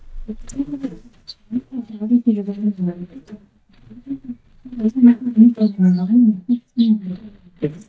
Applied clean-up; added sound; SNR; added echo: neural mask model DeepFilterNet 3.